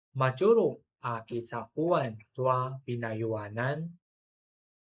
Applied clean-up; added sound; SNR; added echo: neural mask model Resemble Enhance denoiser.